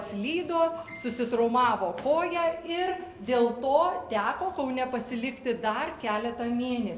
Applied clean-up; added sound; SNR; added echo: none; none; none; none.